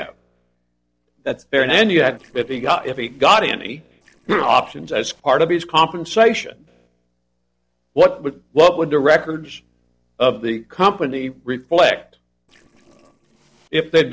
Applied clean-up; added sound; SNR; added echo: neural separator model SepFormer DNS4.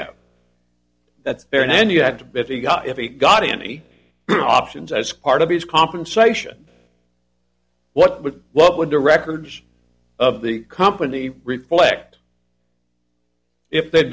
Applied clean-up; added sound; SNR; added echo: none; none; none; none.